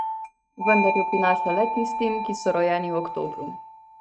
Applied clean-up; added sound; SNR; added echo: neural mask model RNNoise.